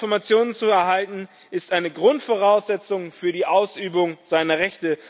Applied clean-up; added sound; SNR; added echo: none; none; none; none.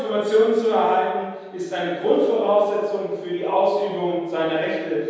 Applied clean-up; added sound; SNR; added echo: none; none; none; reverberation time 1.2 s.